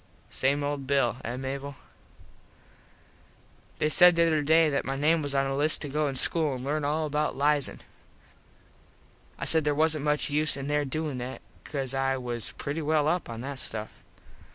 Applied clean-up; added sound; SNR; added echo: none; none; none; none.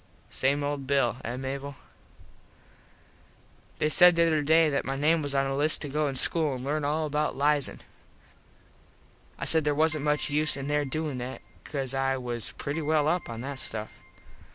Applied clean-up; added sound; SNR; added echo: none; Keyboard (musical); 19 dB; none.